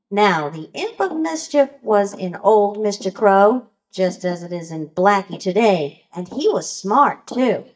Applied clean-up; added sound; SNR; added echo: neural mask model DeepFilterNet 3.